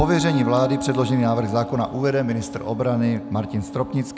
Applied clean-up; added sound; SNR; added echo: none; Wind instrument, woodwind instrument; 9 dB; none.